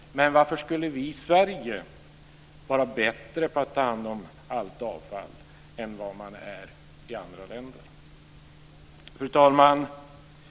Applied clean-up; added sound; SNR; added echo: none; none; none; none.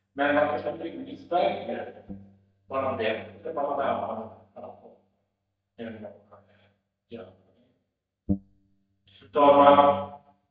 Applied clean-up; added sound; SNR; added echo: neural mask model DeepFilterNet 3.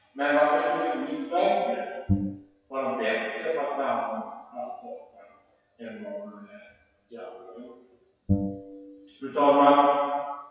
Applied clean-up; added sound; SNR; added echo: classical method WPE with log-MMSE.